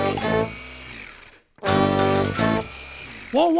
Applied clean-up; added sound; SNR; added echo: none; Domestic sounds, home sounds; 16 dB; none.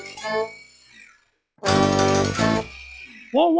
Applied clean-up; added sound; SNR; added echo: classical method log-MMSE.